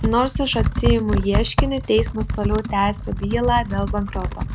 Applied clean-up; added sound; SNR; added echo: none; Computer keyboard; 1 dB; none.